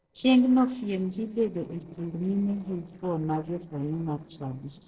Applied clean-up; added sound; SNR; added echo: neural separator model SepFormer DNS4.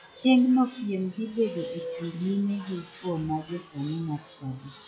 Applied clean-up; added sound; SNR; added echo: classical method WPE with log-MMSE.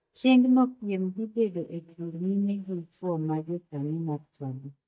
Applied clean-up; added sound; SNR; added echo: neural mask model DeepFilterNet 3.